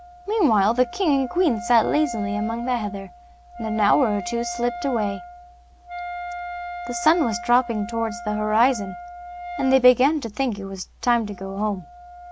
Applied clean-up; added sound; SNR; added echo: none; Wind instrument, woodwind instrument; 12 dB; none.